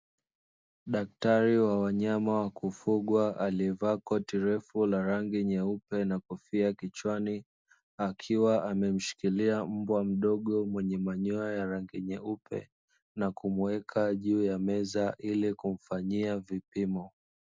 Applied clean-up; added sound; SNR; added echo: none; none; none; none.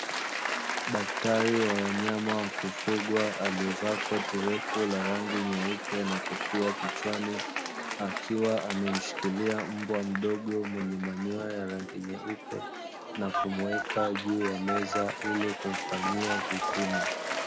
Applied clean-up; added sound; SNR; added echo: none; Telephone + Applause / Cheering; 2 dB; none.